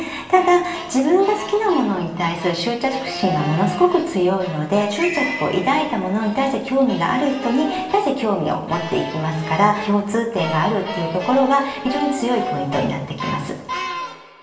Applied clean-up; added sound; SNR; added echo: none; none; none; reverberation time 0.8 s.